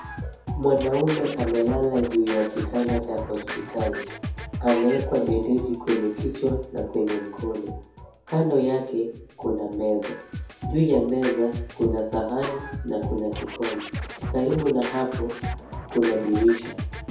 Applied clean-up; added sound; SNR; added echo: none; Scratching (performance technique); 9 dB; reverberation time 0.6 s.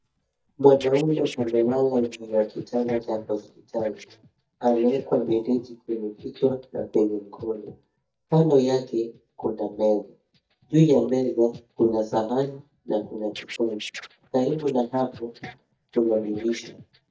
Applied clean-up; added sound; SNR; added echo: neural mask model DeepFilterNet 3.